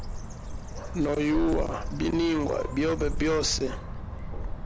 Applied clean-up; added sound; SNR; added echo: none; Bird; 4 dB; none.